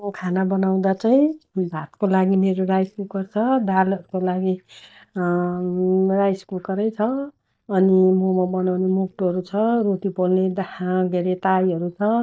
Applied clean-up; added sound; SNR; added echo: neural mask model DeepFilterNet 3.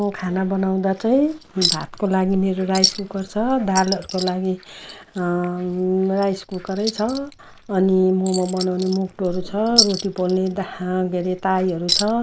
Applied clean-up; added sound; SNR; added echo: neural mask model Resemble Enhance denoiser.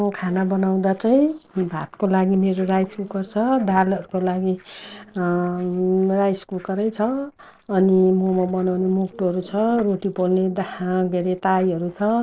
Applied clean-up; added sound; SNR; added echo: neural separator model SepFormer DNS4.